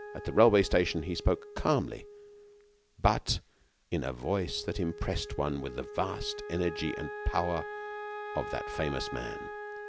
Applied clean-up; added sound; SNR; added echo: none; Wind instrument, woodwind instrument; 11 dB; none.